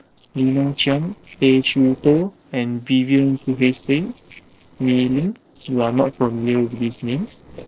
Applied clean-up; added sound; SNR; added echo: neural separator model SepFormer DNS4.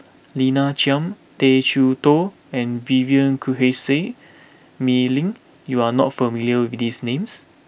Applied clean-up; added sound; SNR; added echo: none; none; none; none.